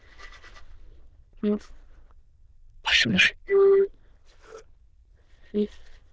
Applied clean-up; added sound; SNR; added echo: neural diffusion model UNIVERSE++.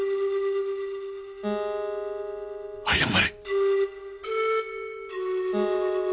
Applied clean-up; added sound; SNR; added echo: none; Acoustic guitar; 8 dB; none.